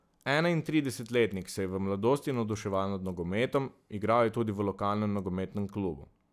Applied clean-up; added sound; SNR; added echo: none; none; none; none.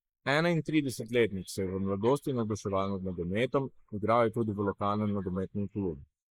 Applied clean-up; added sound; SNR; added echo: neural mask model Resemble Enhance denoiser.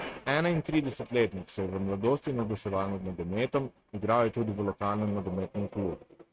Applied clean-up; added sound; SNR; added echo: neural mask model RNNoise.